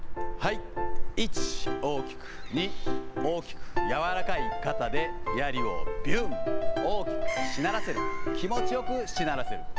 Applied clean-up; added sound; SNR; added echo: none; Gull, seagull / Fowl; -3 dB; none.